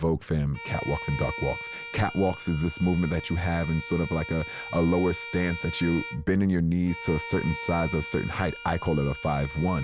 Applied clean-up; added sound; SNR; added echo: none; Bowed string instrument; 12 dB; none.